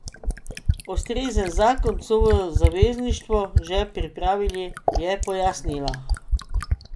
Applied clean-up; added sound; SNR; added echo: none; Fill (with liquid); -1 dB; none.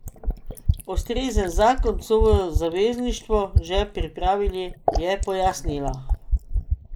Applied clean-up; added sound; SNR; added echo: neural mask model Resemble Enhance denoiser.